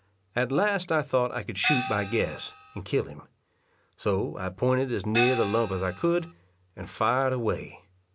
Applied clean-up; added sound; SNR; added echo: none; Gong; 5 dB; none.